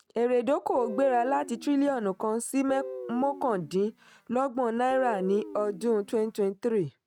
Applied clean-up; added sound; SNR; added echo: neural mask model RNNoise.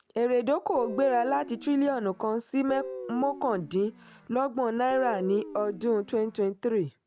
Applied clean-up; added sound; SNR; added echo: none; Guitar; 13 dB; none.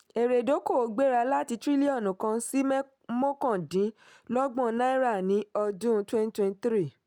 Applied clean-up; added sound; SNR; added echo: none; none; none; none.